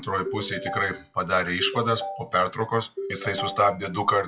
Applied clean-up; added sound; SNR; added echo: classical method WPE with log-MMSE.